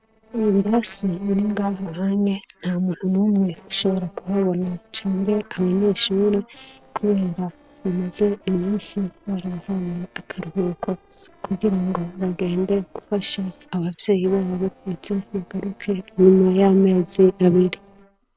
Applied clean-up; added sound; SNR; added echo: neural separator model SepFormer DNS4.